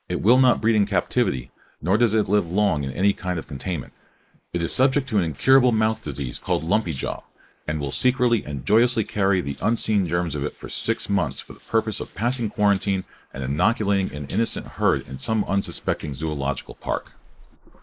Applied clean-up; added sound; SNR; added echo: neural mask model Resemble Enhance denoiser.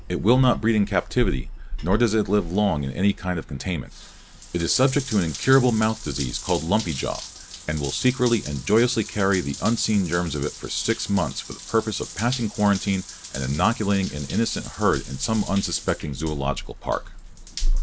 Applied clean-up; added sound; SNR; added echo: none; Drip / Trickle, dribble / Bathtub (filling or washing) / Water tap, faucet; 9 dB; none.